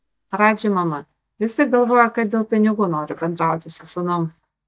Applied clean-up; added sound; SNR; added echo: neural mask model DeepFilterNet 3.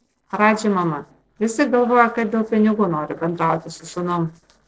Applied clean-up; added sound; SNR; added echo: neural separator model SepFormer DNS4.